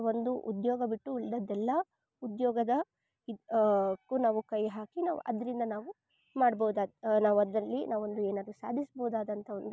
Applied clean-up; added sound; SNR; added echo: none; none; none; none.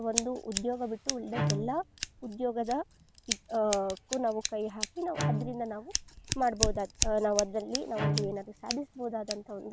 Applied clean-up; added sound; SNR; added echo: none; Bowed string instrument + Scissors; 2 dB; none.